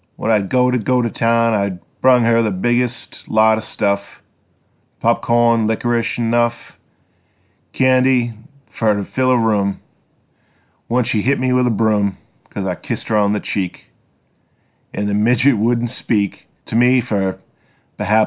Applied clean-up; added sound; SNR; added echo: none; none; none; none.